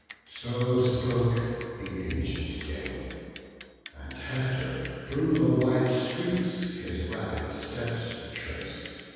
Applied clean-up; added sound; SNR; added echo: none; Bicycle; 5 dB; reverberation time 2.1 s.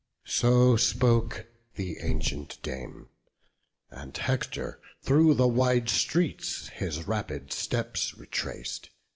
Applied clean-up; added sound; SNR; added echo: none; none; none; none.